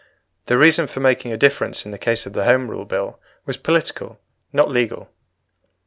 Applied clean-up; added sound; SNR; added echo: none; none; none; none.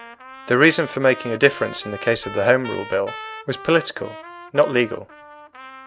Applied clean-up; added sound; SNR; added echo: none; Trumpet; 15 dB; none.